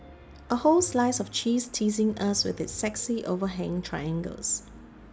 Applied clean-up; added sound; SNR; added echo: none; Piano; 19 dB; none.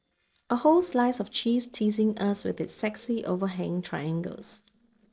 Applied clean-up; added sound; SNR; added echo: neural separator model SepFormer DNS4.